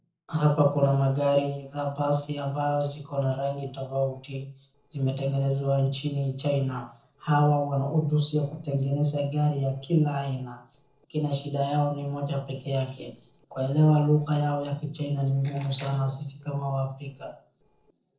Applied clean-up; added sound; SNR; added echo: neural separator model SepFormer DNS4.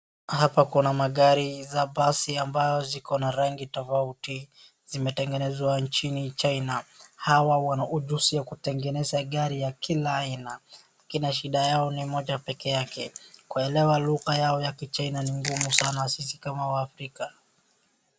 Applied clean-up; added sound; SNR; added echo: none; none; none; none.